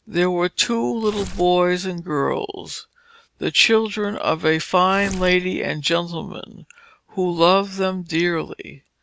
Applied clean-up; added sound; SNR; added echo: none; Tearing; 14 dB; none.